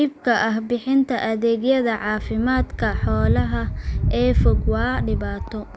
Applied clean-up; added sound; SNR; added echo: none; none; none; none.